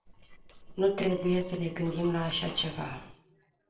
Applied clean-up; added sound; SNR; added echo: neural separator model SepFormer DNS4.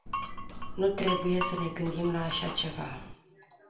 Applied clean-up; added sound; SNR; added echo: none; Glass; 4 dB; reverberation time 0.6 s.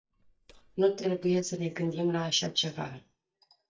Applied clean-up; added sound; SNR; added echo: neural mask model DeepFilterNet 3.